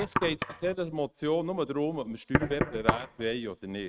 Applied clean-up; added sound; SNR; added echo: neural mask model RNNoise.